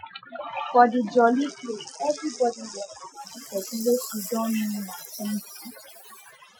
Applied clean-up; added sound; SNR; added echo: classical method Wiener filter.